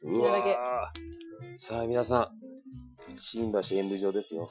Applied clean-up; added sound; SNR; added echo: classical method Wiener filter.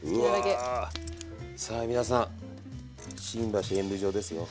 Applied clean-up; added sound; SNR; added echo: none; Keys jangling; 19 dB; none.